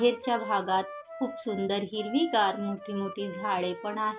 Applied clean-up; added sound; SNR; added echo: none; Wind instrument, woodwind instrument; 12 dB; none.